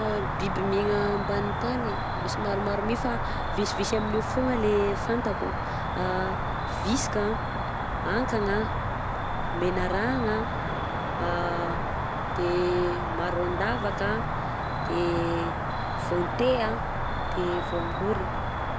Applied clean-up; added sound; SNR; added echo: none; Cricket; -1 dB; none.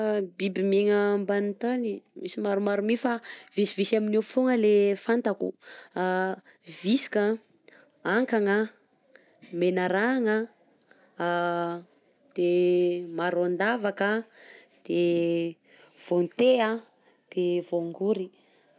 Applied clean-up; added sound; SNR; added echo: none; none; none; none.